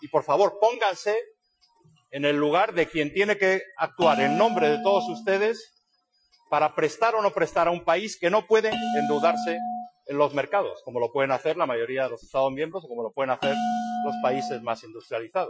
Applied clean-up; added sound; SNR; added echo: classical method Wiener filter.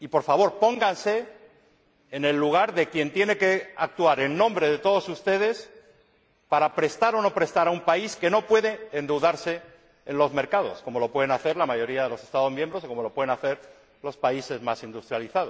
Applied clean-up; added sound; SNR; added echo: none; none; none; none.